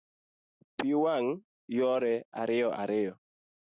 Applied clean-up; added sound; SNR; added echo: none; none; none; none.